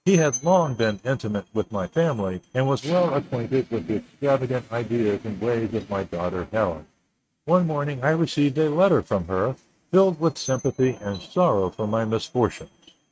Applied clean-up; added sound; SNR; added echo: neural mask model RNNoise.